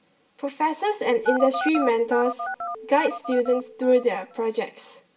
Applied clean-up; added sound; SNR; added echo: none; Telephone; 8 dB; reverberation time 0.5 s.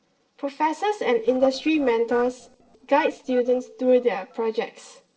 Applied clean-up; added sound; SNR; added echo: neural separator model SepFormer DNS4.